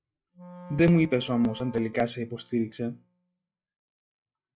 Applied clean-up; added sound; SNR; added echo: classical method log-MMSE.